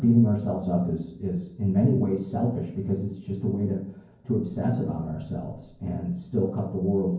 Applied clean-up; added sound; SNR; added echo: none; none; none; reverberation time 0.9 s.